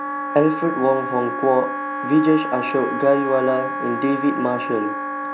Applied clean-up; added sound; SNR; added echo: none; Wind instrument, woodwind instrument; 5 dB; none.